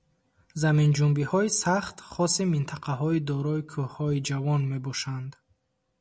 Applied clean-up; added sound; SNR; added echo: none; none; none; none.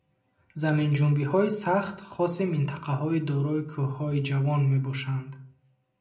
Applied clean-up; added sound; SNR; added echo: none; none; none; reverberation time 0.4 s.